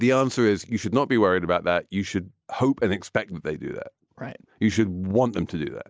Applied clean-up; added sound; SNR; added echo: none; none; none; none.